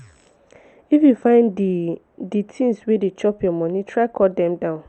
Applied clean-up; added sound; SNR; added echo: none; none; none; none.